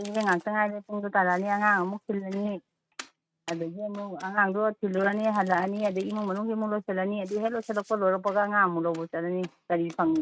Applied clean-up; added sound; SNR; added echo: neural mask model RNNoise.